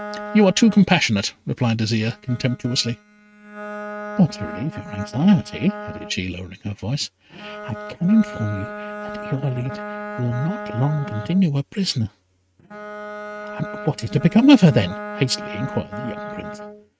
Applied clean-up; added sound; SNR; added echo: neural mask model RNNoise.